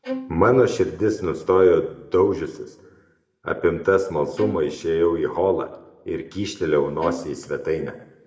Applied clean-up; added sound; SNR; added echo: none; Bowed string instrument; 11 dB; reverberation time 0.7 s.